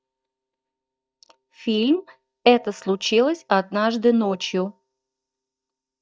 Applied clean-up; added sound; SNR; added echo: neural mask model DeepFilterNet 3.